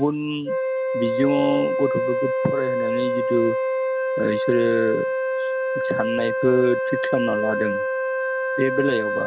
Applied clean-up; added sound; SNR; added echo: none; Wind instrument, woodwind instrument; -1 dB; none.